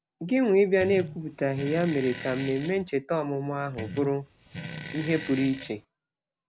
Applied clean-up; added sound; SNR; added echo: none; Fart; 12 dB; none.